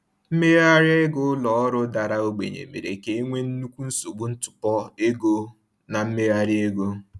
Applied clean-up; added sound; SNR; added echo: none; none; none; none.